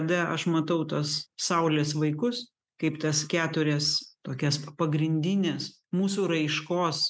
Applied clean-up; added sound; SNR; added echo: none; none; none; none.